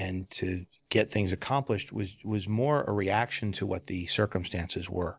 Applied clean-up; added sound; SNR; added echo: neural separator model SepFormer DNS4.